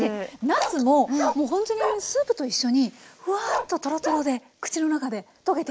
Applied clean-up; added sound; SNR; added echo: neural mask model Resemble Enhance denoiser.